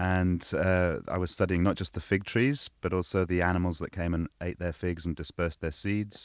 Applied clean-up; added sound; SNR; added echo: none; none; none; none.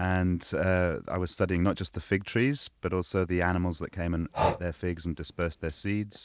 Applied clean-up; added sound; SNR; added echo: none; Breathing; 7 dB; none.